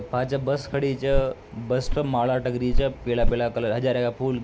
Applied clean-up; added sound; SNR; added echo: none; Walk, footsteps; 2 dB; none.